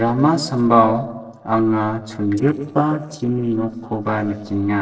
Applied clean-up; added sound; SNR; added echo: neural separator model SepFormer DNS4.